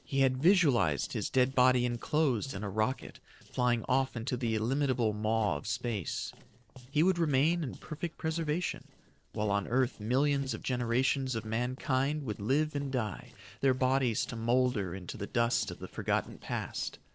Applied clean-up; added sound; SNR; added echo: neural separator model SepFormer DNS4.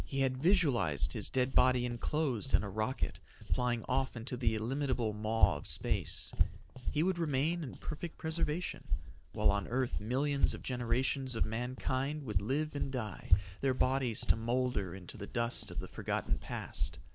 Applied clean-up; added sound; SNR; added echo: none; Walk, footsteps; -2 dB; none.